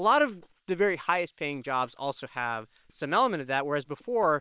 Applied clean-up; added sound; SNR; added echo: neural separator model SepFormer WHAM!.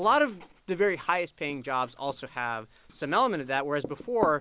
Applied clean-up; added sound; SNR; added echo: none; Writing; 15 dB; none.